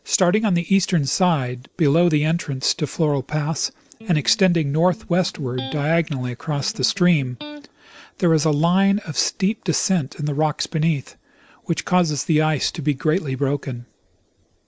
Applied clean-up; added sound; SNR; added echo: none; Electric guitar; 18 dB; none.